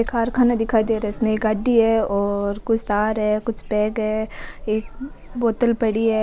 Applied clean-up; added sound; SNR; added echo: none; none; none; none.